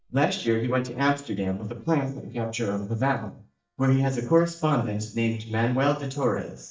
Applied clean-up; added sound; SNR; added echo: neural mask model DeepFilterNet 3.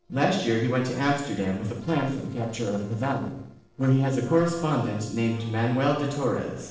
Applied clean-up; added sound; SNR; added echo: neural separator model SepFormer DNS4.